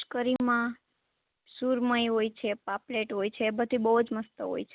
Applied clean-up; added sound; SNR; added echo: none; none; none; none.